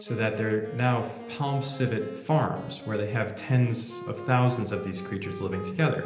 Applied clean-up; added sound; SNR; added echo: none; Wind instrument, woodwind instrument; 14 dB; reverberation time 0.9 s.